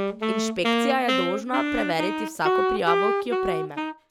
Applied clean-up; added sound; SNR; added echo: none; Wind instrument, woodwind instrument; -3 dB; none.